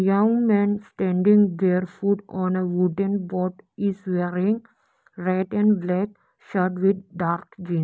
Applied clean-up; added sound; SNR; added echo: none; none; none; none.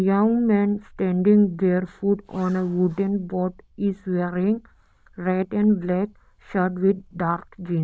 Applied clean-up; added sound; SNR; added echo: neural diffusion model UNIVERSE++.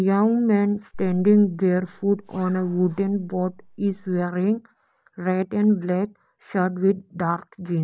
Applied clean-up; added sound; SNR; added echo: neural mask model Resemble Enhance denoiser.